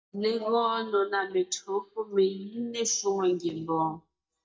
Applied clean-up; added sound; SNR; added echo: neural mask model DeepFilterNet 3.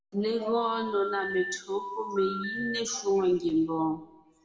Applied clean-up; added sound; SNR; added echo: none; Telephone; 7 dB; reverberation time 0.8 s.